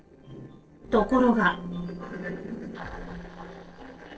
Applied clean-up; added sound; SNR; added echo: neural separator model SepFormer DNS4.